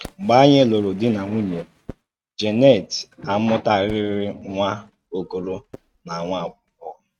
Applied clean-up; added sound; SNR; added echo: neural mask model RNNoise.